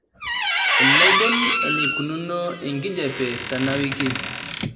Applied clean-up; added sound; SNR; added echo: none; Squeak; -5 dB; reverberation time 1.9 s.